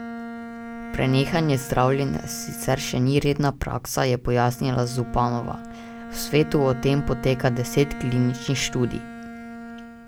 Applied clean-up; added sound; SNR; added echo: none; Bowed string instrument; 13 dB; none.